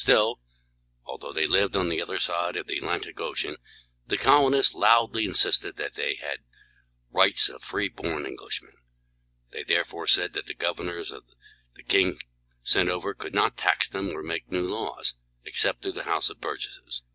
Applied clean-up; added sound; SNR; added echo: none; none; none; none.